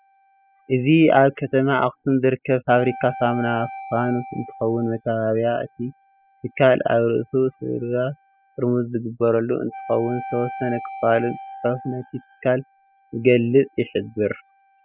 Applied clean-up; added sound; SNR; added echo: classical method spectral subtraction.